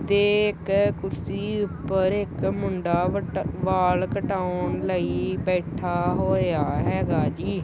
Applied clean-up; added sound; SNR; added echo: none; none; none; none.